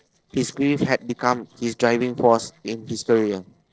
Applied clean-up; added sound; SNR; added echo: neural separator model SepFormer DNS4.